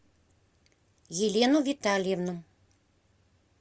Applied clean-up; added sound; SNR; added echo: none; none; none; none.